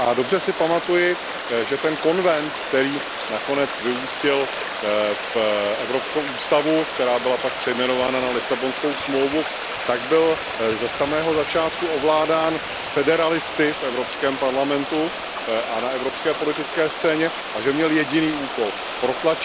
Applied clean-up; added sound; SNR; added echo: none; Stream; 5 dB; none.